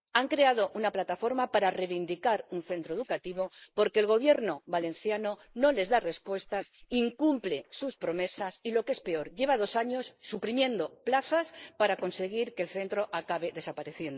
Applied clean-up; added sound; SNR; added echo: neural mask model Resemble Enhance denoiser.